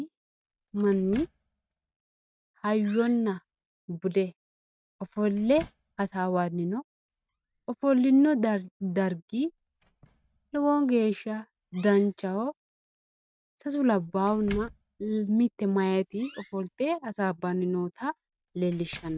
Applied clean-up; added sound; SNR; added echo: neural mask model RNNoise.